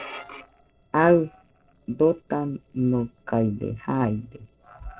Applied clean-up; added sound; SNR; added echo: neural separator model SepFormer DNS4.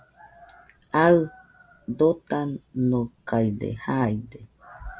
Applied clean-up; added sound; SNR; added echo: none; none; none; none.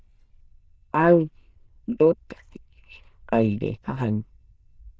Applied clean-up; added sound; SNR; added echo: neural diffusion model UNIVERSE++.